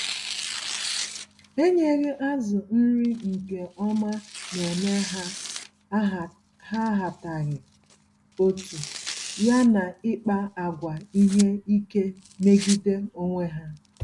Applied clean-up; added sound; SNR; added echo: none; Tearing; 13 dB; none.